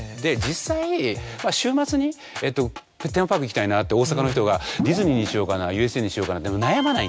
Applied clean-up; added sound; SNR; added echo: none; none; none; none.